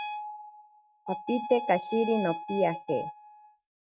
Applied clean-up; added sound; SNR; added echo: neural mask model RNNoise.